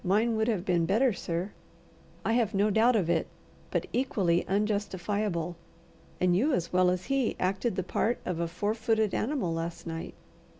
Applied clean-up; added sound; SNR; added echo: none; none; none; none.